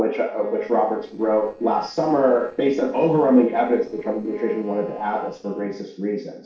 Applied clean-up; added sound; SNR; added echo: neural separator model SepFormer DNS4.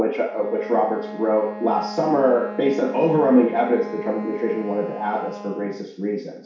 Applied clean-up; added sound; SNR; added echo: none; Wind instrument, woodwind instrument; 14 dB; reverberation time 0.6 s.